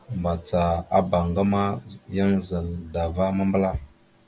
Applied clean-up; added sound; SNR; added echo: none; none; none; none.